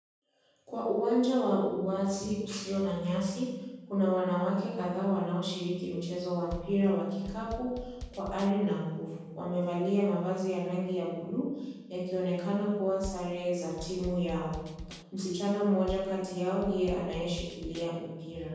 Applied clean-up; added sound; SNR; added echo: none; Bass drum / Snare drum / Drum kit; 13 dB; reverberation time 1.3 s.